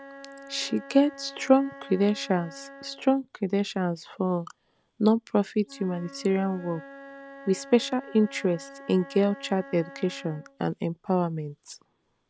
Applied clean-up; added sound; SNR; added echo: none; Wind instrument, woodwind instrument; 19 dB; none.